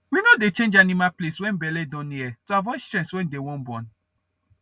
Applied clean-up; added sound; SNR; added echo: none; none; none; none.